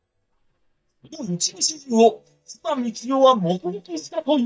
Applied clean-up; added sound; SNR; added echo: neural mask model DeepFilterNet 3.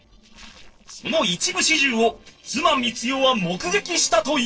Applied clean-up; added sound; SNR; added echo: neural separator model SepFormer DNS4.